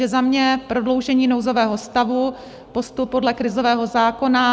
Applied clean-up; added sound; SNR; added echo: none; none; none; none.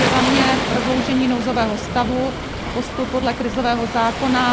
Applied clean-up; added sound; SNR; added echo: none; Waves, surf + Waves, surf; 3 dB; none.